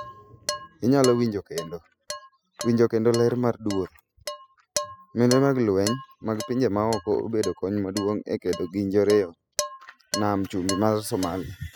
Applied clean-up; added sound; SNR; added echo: classical method spectral subtraction.